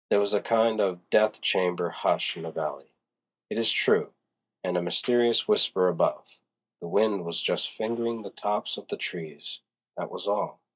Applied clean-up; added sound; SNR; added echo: neural mask model DeepFilterNet 3.